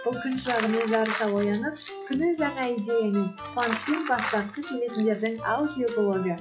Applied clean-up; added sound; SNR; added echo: classical method log-MMSE.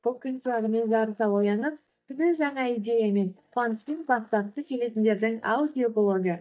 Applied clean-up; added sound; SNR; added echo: neural mask model DeepFilterNet 3.